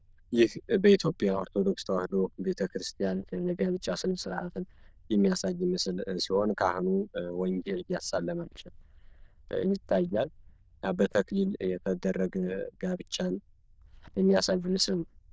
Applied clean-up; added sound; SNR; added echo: neural diffusion model UNIVERSE++.